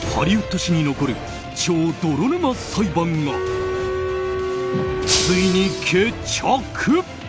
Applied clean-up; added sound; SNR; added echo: none; Wind instrument, woodwind instrument + Shatter; 3 dB; none.